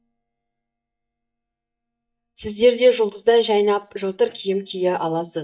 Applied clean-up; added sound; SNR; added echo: neural mask model DeepFilterNet 3.